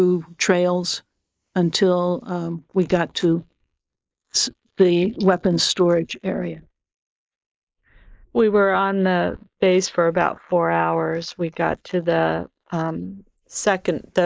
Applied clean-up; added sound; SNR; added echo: neural mask model Resemble Enhance denoiser.